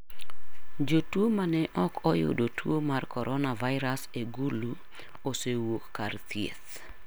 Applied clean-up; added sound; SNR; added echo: none; none; none; none.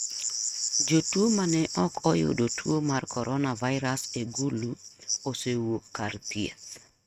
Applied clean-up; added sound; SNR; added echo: neural mask model RNNoise.